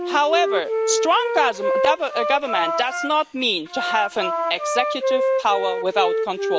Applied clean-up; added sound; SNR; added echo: none; Wind instrument, woodwind instrument; 1 dB; none.